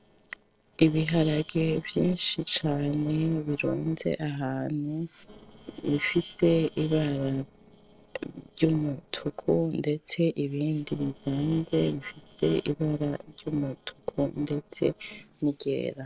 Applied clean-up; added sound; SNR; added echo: neural separator model SepFormer DNS4.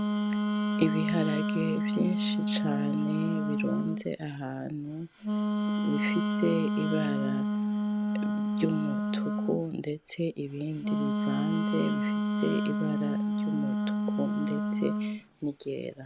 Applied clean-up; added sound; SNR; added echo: none; Wind instrument, woodwind instrument; -4 dB; none.